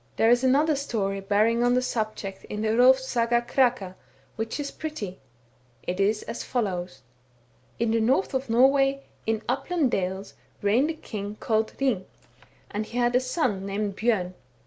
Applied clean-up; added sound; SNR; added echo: none; none; none; none.